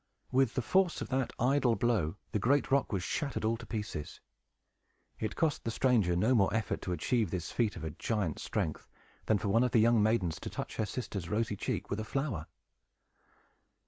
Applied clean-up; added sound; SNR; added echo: none; none; none; none.